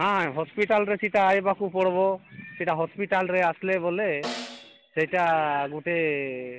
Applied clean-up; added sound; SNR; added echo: none; Snare drum; 13 dB; none.